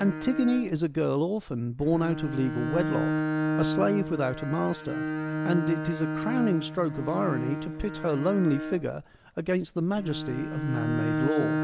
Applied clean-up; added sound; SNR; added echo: none; Bowed string instrument; 3 dB; none.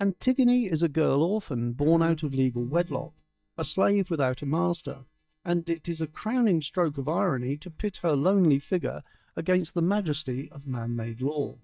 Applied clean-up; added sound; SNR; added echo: neural mask model DeepFilterNet 3.